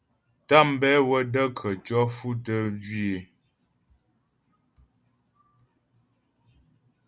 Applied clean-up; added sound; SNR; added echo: none; none; none; none.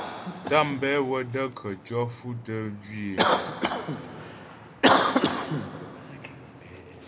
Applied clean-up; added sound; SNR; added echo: none; Cough; -3 dB; none.